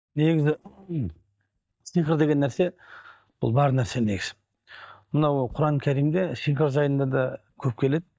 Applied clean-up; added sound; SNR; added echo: neural mask model DeepFilterNet 3.